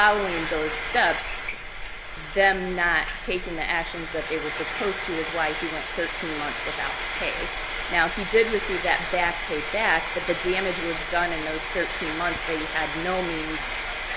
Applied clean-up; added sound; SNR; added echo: none; Frying (food); 5 dB; none.